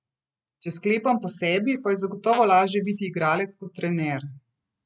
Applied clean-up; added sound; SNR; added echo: neural mask model RNNoise.